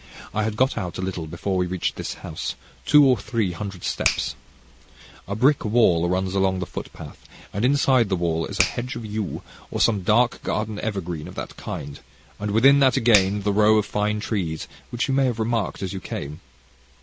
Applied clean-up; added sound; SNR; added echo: none; Finger snapping; 15 dB; none.